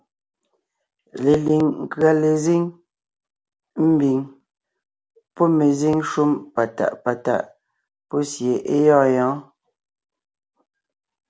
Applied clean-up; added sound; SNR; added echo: none; none; none; none.